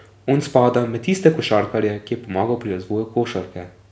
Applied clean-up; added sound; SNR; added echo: none; none; none; none.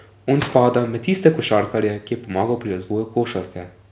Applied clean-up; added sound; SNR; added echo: none; Gunshot, gunfire; 19 dB; none.